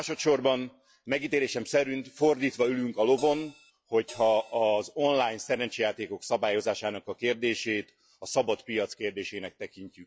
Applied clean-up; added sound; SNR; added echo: classical method log-MMSE.